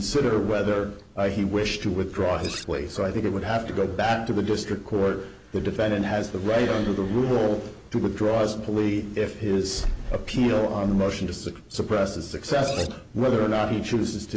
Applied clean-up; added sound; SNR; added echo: none; Cutlery, silverware; 17 dB; none.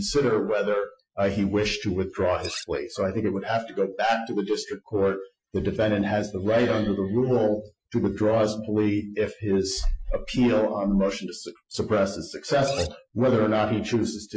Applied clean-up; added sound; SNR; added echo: classical method Wiener filter.